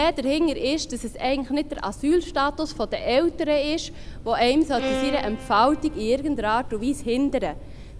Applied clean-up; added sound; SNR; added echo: none; Bowed string instrument + Fire; 11 dB; none.